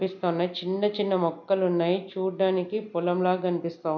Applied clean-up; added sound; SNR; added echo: none; none; none; none.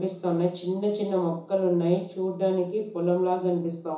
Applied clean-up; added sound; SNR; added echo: none; none; none; reverberation time 0.7 s.